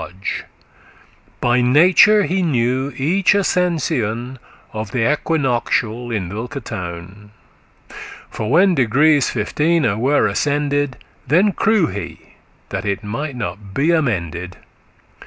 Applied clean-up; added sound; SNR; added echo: none; none; none; none.